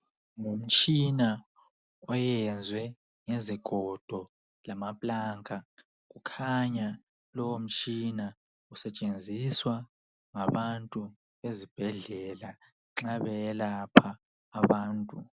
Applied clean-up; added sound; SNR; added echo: none; none; none; none.